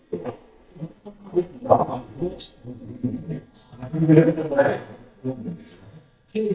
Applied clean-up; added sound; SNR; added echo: neural mask model DeepFilterNet 3.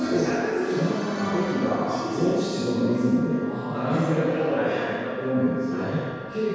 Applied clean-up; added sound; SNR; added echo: none; Wind instrument, woodwind instrument; 18 dB; reverberation time 2.0 s.